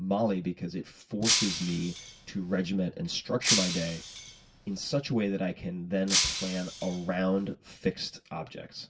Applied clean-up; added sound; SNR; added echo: none; Shatter; 1 dB; reverberation time 0.2 s.